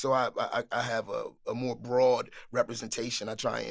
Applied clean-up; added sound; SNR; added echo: none; none; none; none.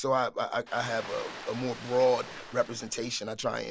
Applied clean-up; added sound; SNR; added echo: none; Ocean; 14 dB; none.